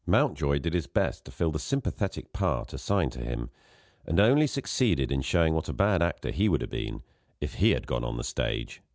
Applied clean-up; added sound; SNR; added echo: none; none; none; none.